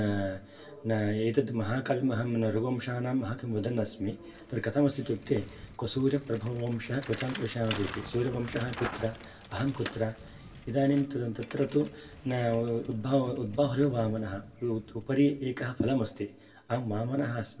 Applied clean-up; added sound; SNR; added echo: none; Bicycle; 17 dB; reverberation time 0.2 s.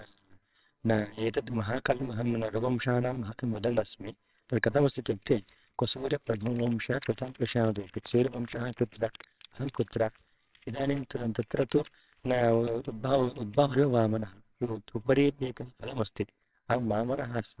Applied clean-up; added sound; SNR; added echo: neural separator model SepFormer WHAMR!.